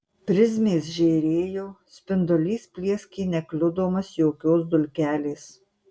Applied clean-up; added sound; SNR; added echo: none; none; none; none.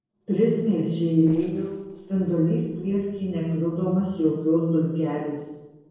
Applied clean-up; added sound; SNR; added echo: neural separator model SepFormer DNS4.